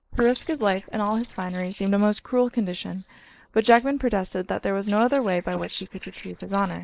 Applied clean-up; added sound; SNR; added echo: neural mask model Resemble Enhance denoiser.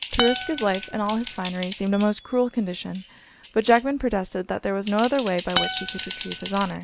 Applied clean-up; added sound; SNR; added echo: none; Typing + Acoustic guitar; 9 dB; none.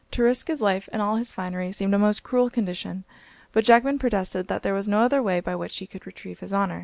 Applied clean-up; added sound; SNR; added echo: none; none; none; none.